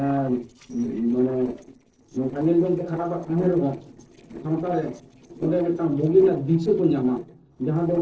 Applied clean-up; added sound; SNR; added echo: neural separator model SepFormer DNS4.